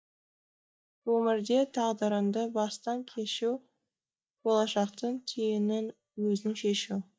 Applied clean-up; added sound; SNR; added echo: neural mask model DeepFilterNet 3.